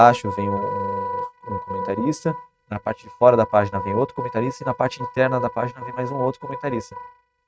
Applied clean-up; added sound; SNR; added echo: neural mask model RNNoise.